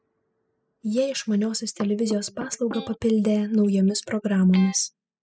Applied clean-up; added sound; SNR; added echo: classical method spectral subtraction.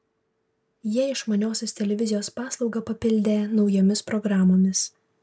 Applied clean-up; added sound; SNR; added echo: none; none; none; none.